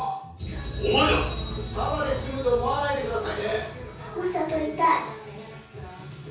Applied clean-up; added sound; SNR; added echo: none; none; none; reverberation time 0.6 s.